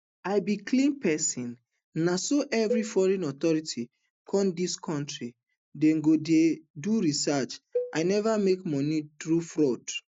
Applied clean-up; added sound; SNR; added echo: neural mask model DeepFilterNet 3.